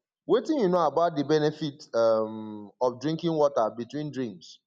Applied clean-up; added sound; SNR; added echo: none; none; none; none.